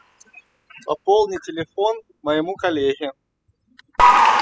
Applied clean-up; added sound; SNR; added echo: classical method spectral subtraction.